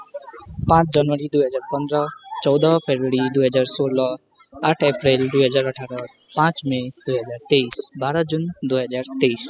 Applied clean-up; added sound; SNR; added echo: classical method spectral subtraction.